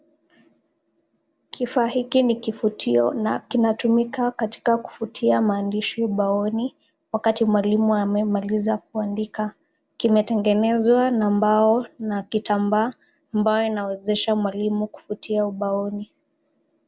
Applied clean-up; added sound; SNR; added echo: none; none; none; none.